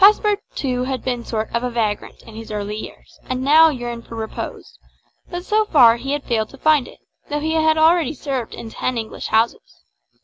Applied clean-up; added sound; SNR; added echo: none; none; none; none.